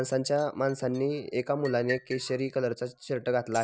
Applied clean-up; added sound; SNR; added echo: none; Liquid; 18 dB; none.